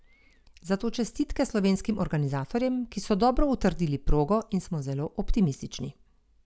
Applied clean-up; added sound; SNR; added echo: none; none; none; none.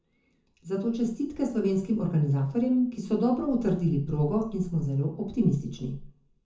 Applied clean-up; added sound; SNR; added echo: none; none; none; reverberation time 0.6 s.